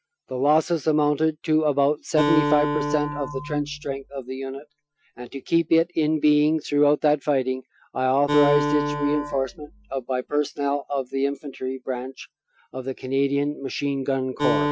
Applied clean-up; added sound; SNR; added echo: classical method Wiener filter.